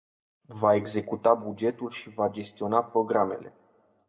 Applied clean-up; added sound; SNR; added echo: none; none; none; reverberation time 0.6 s.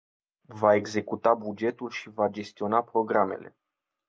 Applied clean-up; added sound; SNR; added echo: none; none; none; none.